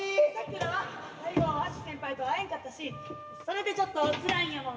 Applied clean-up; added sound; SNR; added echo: none; Wind instrument, woodwind instrument; 18 dB; reverberation time 2.9 s.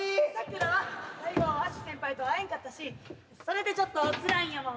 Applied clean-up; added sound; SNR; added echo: none; none; none; none.